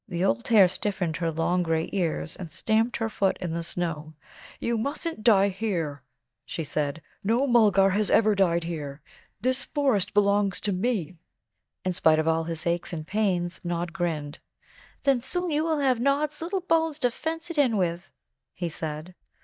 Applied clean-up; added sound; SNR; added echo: neural mask model DeepFilterNet 3.